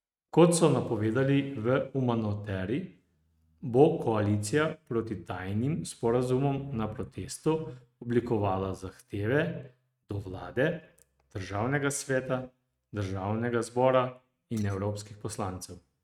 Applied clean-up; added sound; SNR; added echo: neural mask model RNNoise.